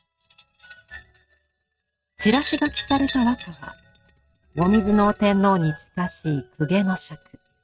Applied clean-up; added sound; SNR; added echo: neural mask model RNNoise.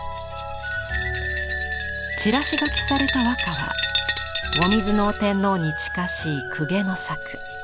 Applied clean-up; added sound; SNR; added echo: none; Glass; 6 dB; none.